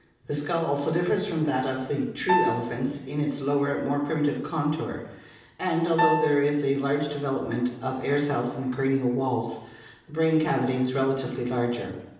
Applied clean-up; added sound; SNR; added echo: none; Piano; 3 dB; reverberation time 0.9 s.